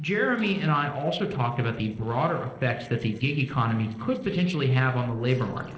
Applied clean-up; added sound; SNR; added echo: neural separator model SepFormer DNS4.